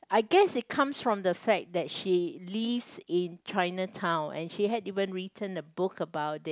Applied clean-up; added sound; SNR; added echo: none; none; none; none.